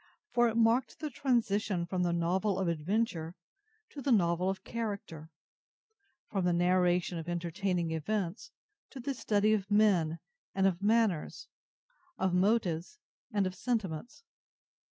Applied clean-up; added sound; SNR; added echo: none; none; none; none.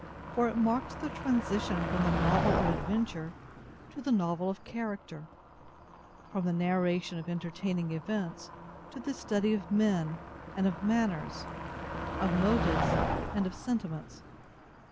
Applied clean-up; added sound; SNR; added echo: none; Motor vehicle (road); 4 dB; none.